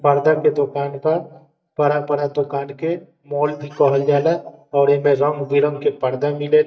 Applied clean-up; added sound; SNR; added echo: neural mask model DeepFilterNet 3.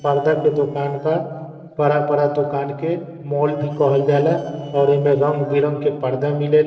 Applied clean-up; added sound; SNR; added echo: neural separator model SepFormer DNS4.